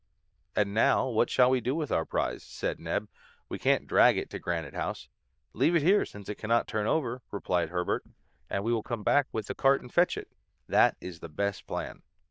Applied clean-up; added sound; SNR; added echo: neural diffusion model UNIVERSE++.